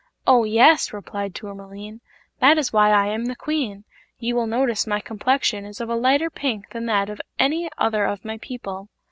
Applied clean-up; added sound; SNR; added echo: none; none; none; none.